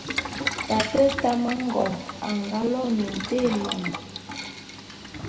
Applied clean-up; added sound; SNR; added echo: none; Boiling; 6 dB; reverberation time 2.1 s.